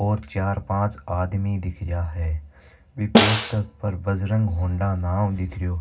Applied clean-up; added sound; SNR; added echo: none; Snare drum; -2 dB; reverberation time 0.4 s.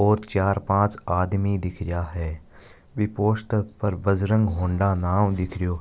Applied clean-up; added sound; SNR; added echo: none; none; none; none.